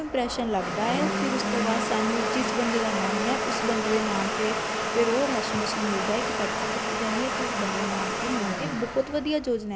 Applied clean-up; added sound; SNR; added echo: none; Domestic sounds, home sounds; -1 dB; none.